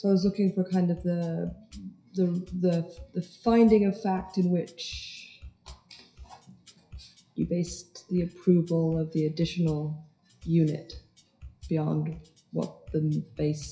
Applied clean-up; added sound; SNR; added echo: classical method WPE with log-MMSE.